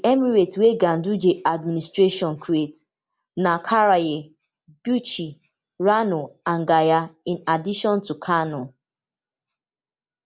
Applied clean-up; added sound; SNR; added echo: none; none; none; none.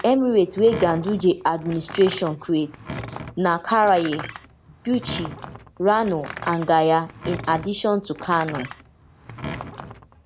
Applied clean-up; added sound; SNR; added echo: none; Door; 14 dB; none.